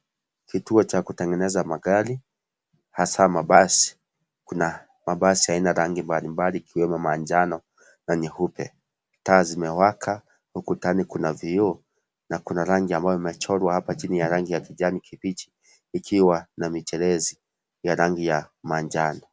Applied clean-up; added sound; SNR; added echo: none; none; none; none.